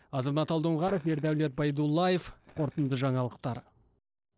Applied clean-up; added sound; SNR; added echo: neural separator model SepFormer DNS4.